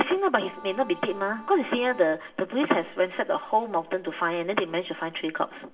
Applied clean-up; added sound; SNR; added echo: none; Bowed string instrument; 18 dB; reverberation time 0.4 s.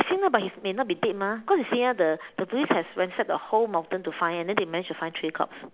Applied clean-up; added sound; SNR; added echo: none; none; none; none.